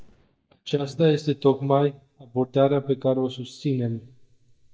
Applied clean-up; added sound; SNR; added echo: neural mask model DeepFilterNet 3.